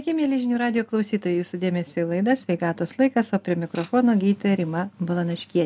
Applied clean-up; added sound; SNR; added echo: none; none; none; none.